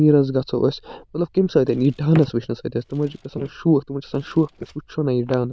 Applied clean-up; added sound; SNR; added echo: neural diffusion model UNIVERSE++.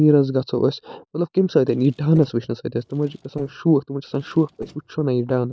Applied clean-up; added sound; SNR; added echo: neural separator model SepFormer DNS4.